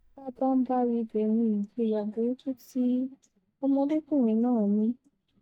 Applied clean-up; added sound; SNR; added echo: neural mask model DeepFilterNet 3.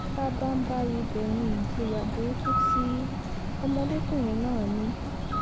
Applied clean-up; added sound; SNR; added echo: none; Bird; -1 dB; none.